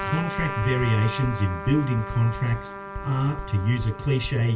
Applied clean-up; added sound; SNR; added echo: none; Trumpet; 10 dB; reverberation time 0.2 s.